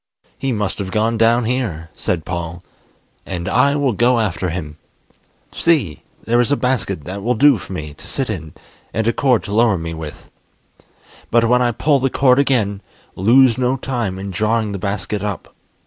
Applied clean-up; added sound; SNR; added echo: none; none; none; none.